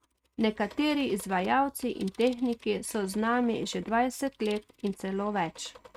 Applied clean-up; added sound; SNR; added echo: neural mask model RNNoise.